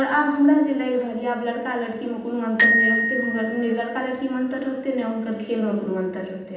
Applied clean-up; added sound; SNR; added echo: none; Glockenspiel; 2 dB; reverberation time 0.8 s.